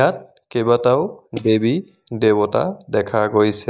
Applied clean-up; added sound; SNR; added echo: neural mask model DeepFilterNet 3.